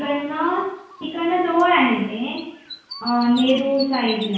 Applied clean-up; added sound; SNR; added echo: none; Bird; 16 dB; reverberation time 0.6 s.